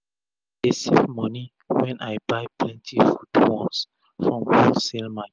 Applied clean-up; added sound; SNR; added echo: none; none; none; none.